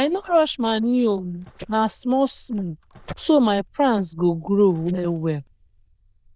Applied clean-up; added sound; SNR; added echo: neural diffusion model UNIVERSE++.